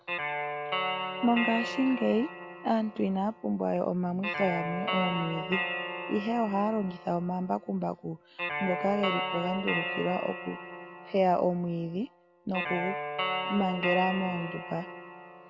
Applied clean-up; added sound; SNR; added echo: none; Guitar; 5 dB; none.